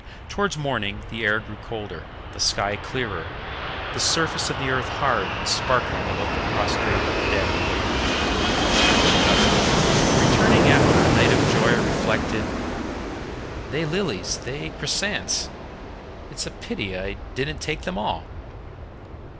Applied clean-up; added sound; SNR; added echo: none; Fixed-wing aircraft, airplane; -4 dB; none.